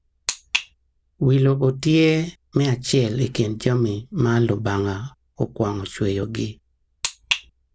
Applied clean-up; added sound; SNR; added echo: none; none; none; none.